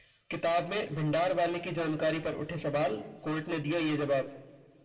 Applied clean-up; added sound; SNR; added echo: none; none; none; reverberation time 1.1 s.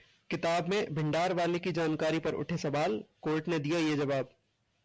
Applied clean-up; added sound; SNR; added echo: none; none; none; none.